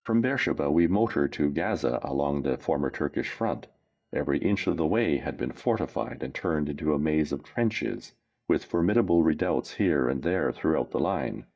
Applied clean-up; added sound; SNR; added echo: neural mask model DeepFilterNet 3.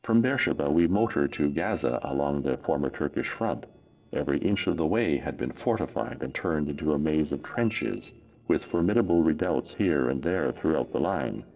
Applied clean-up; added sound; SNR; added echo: neural separator model SepFormer DNS4.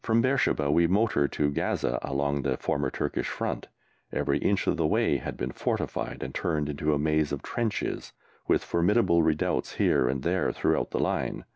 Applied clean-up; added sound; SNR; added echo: none; none; none; none.